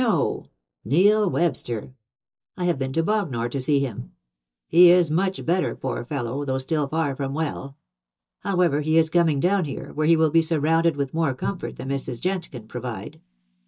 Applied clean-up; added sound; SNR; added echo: neural mask model DeepFilterNet 3.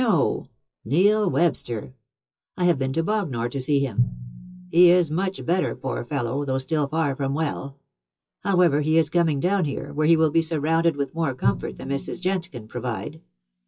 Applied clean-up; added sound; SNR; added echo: classical method WPE with log-MMSE.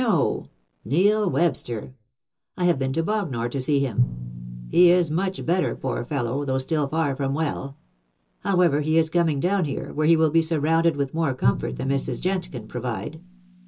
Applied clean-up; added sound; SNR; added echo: none; Drum; 12 dB; reverberation time 0.2 s.